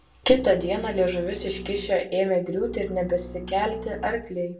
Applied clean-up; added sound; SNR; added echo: none; Bowed string instrument; 15 dB; reverberation time 0.3 s.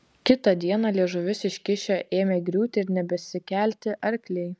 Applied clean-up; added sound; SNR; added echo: none; none; none; none.